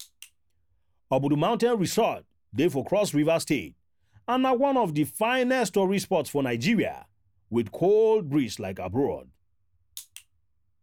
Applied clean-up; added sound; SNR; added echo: none; none; none; none.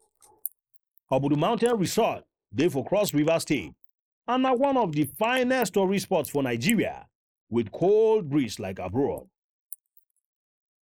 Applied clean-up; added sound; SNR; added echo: neural mask model Resemble Enhance denoiser.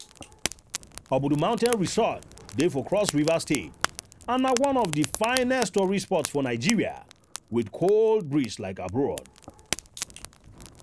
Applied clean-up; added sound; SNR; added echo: none; Fire; 10 dB; none.